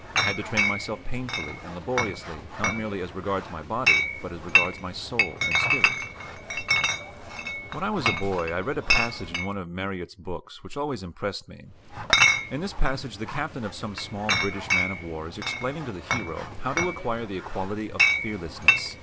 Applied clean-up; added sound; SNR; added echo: none; Chatter / Chink, clink; -3 dB; none.